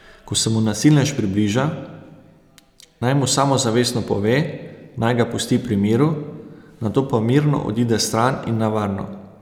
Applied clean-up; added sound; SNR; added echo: none; none; none; none.